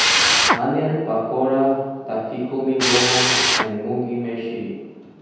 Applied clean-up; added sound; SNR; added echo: none; Drill; 0 dB; reverberation time 1.2 s.